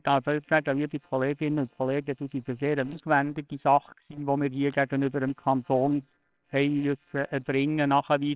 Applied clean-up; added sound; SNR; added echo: neural separator model SepFormer WHAMR!.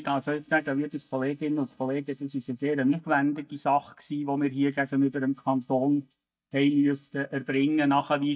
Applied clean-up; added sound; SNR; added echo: neural mask model DeepFilterNet 3.